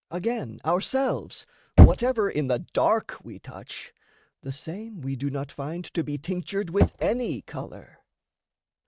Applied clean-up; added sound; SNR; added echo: neural mask model RNNoise.